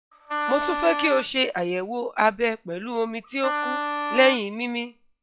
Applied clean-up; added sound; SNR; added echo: classical method log-MMSE.